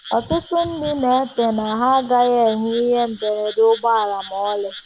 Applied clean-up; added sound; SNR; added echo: none; Frog; 19 dB; none.